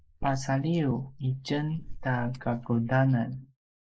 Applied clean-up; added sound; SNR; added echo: neural mask model Resemble Enhance denoiser.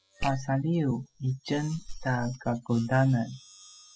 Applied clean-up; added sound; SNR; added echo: classical method spectral subtraction.